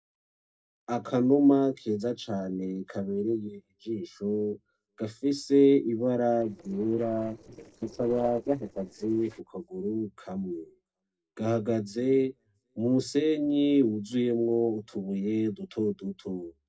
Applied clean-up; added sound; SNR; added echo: neural separator model SepFormer DNS4.